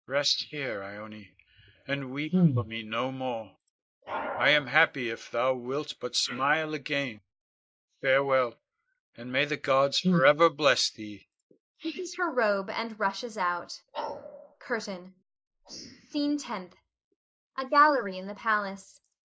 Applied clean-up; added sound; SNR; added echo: neural mask model Resemble Enhance denoiser.